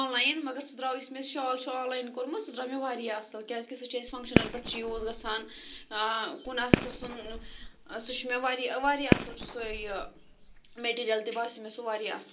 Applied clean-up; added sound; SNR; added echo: none; Fireworks; -1 dB; reverberation time 0.2 s.